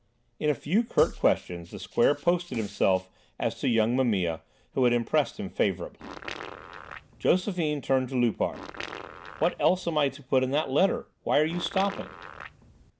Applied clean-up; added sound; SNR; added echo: none; Fart + Drum kit; 14 dB; none.